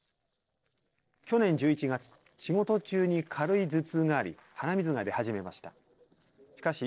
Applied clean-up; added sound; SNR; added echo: neural separator model SepFormer DNS4.